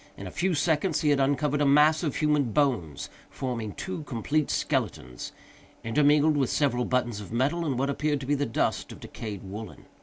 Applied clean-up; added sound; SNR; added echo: none; none; none; none.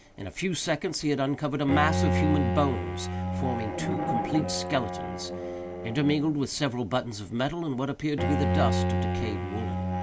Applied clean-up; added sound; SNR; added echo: none; Bowed string instrument; 1 dB; none.